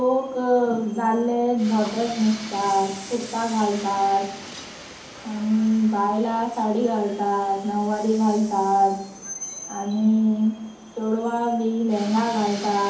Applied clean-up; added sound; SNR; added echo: none; Train; 17 dB; reverberation time 0.5 s.